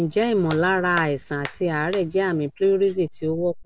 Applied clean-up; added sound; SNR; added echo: none; Hands; 18 dB; none.